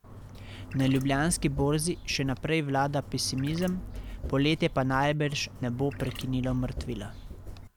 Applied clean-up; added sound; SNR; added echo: none; Trickle, dribble / Chirp, tweet; 11 dB; none.